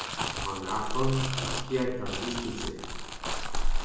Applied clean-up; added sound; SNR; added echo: none; Crumpling, crinkling; -3 dB; reverberation time 0.9 s.